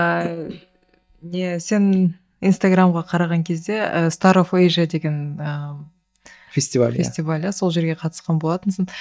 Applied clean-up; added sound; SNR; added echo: neural mask model DeepFilterNet 3.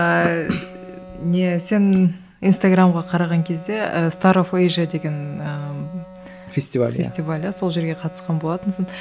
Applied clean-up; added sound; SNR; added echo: none; Wind instrument, woodwind instrument; 19 dB; none.